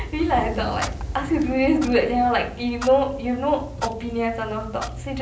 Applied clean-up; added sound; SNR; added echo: none; Clock; 10 dB; reverberation time 0.6 s.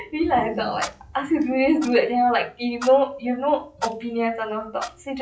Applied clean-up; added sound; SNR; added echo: classical method WPE with log-MMSE.